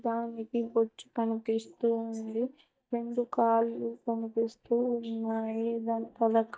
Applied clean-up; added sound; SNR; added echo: neural mask model DeepFilterNet 3.